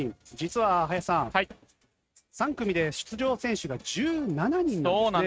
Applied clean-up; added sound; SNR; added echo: neural mask model RNNoise.